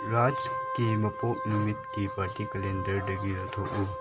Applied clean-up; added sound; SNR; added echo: none; Wind instrument, woodwind instrument; 6 dB; none.